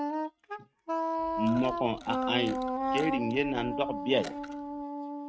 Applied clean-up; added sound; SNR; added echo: neural mask model RNNoise.